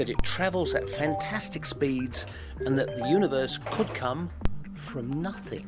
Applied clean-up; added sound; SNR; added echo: none; Telephone + Ringtone; 4 dB; none.